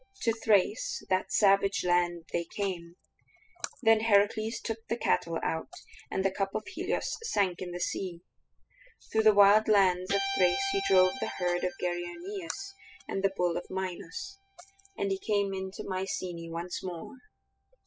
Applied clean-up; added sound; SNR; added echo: classical method spectral subtraction.